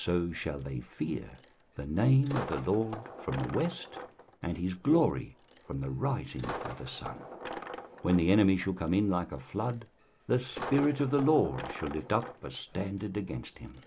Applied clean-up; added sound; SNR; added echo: none; Coin (dropping); 14 dB; none.